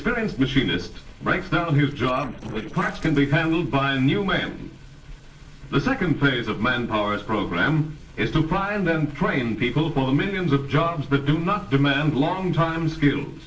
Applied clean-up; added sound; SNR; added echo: neural separator model SepFormer DNS4.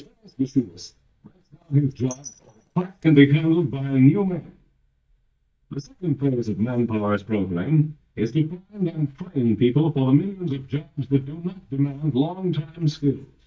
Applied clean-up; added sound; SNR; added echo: neural mask model DeepFilterNet 3.